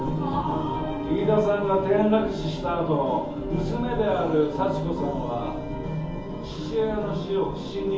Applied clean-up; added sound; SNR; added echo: none; Thunder; 15 dB; reverberation time 0.6 s.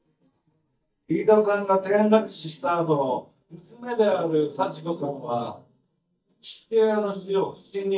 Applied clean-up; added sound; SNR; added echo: neural mask model DeepFilterNet 3.